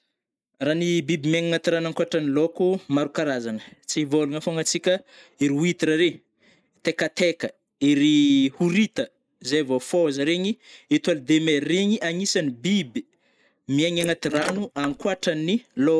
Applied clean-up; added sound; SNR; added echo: neural mask model Resemble Enhance denoiser.